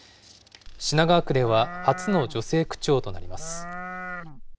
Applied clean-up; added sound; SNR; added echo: none; Livestock, farm animals, working animals; 8 dB; none.